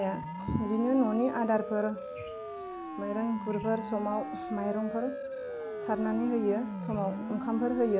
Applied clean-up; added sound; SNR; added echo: none; Siren; 7 dB; none.